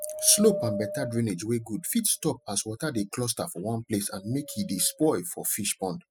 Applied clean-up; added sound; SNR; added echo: classical method spectral subtraction.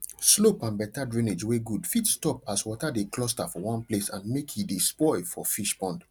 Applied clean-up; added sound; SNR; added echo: none; none; none; none.